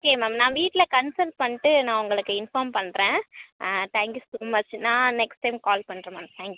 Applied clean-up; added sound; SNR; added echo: none; none; none; none.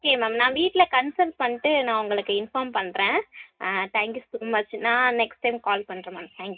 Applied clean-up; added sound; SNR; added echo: none; none; none; reverberation time 0.3 s.